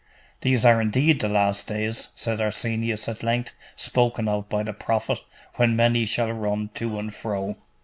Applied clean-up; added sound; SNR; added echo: none; none; none; none.